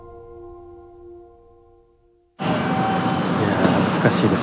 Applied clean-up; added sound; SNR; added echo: none; none; none; none.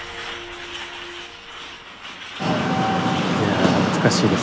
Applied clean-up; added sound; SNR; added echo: none; Truck; 12 dB; none.